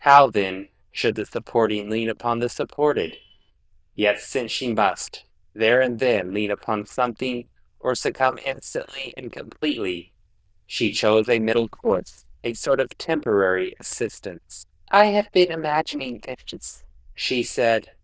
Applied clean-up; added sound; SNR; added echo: neural diffusion model UNIVERSE++.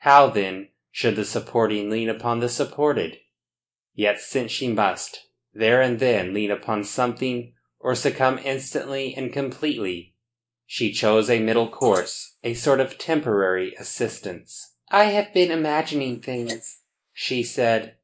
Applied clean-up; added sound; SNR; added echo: neural mask model Resemble Enhance denoiser.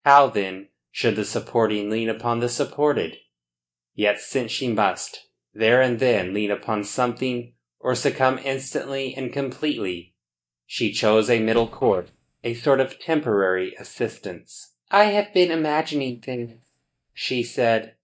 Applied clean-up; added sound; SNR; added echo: neural mask model DeepFilterNet 3.